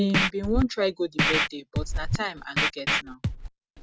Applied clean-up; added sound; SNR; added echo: none; Scratching (performance technique); -2 dB; none.